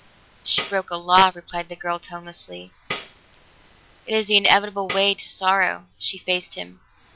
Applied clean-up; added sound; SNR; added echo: none; Tambourine; 14 dB; none.